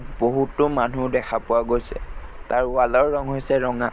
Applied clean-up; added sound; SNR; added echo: none; Gull, seagull; 13 dB; none.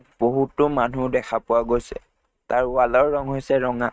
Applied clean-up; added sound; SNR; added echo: neural mask model RNNoise.